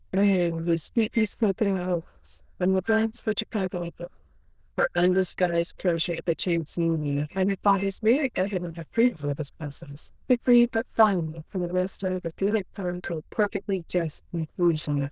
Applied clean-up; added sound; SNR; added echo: neural diffusion model UNIVERSE++.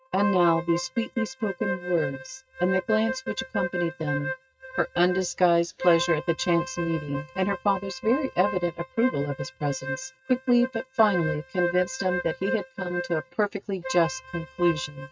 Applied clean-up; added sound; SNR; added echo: neural mask model RNNoise.